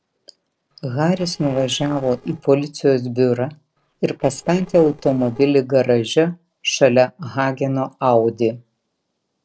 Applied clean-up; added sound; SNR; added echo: neural separator model SepFormer DNS4.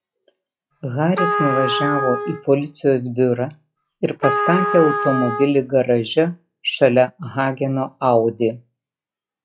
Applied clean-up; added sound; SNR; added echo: classical method log-MMSE.